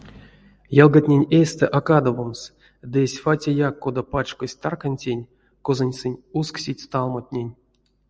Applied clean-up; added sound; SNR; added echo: none; none; none; none.